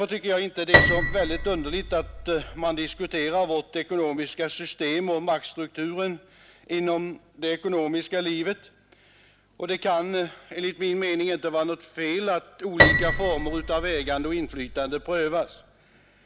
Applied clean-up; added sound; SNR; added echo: none; Piano; -2 dB; none.